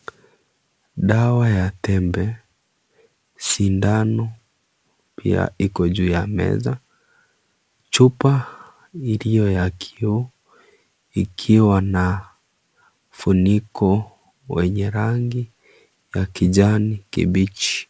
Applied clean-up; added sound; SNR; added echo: none; none; none; none.